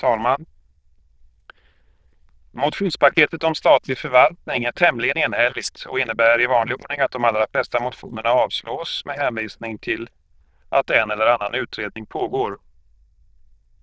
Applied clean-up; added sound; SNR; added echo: neural diffusion model UNIVERSE++.